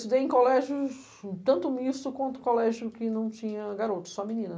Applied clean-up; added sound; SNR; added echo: none; none; none; none.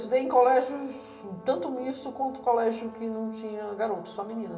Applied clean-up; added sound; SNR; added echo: none; Brass instrument; 20 dB; reverberation time 1.9 s.